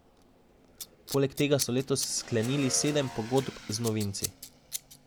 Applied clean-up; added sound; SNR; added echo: none; Scissors + Motorcycle / Engine; 11 dB; none.